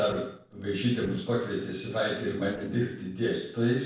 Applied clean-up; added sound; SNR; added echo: neural separator model SepFormer DNS4.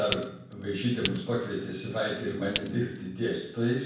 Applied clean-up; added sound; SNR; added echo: none; Glass; 3 dB; reverberation time 0.7 s.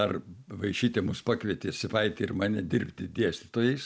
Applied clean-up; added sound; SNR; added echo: none; none; none; none.